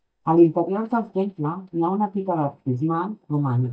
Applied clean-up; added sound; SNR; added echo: neural mask model DeepFilterNet 3.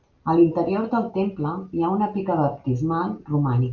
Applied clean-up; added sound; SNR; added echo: none; none; none; none.